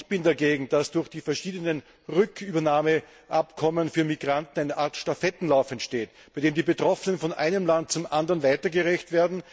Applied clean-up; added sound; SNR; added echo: none; none; none; none.